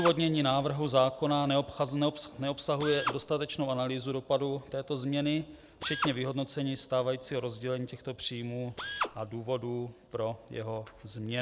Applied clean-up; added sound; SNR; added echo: none; Drill; 12 dB; none.